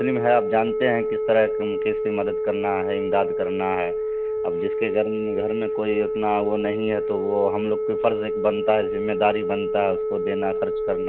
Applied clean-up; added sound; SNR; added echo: none; Telephone; 0 dB; none.